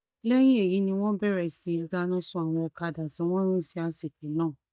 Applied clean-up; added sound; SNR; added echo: neural mask model DeepFilterNet 3.